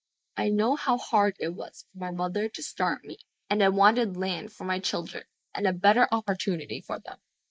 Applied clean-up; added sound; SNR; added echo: neural mask model Resemble Enhance denoiser.